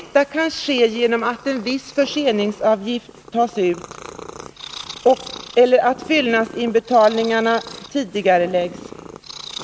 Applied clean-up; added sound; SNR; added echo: none; Purr; 17 dB; none.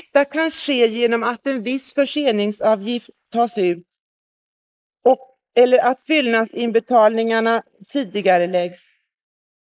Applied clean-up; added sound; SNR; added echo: neural mask model Resemble Enhance denoiser.